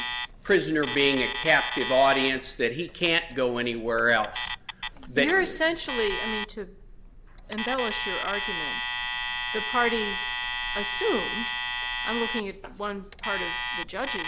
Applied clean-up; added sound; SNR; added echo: none; Alarm; 5 dB; none.